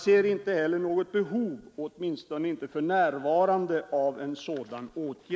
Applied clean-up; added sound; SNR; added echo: none; none; none; none.